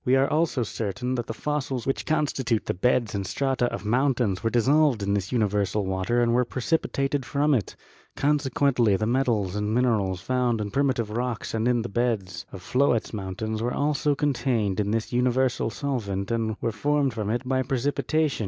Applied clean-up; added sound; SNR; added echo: none; none; none; none.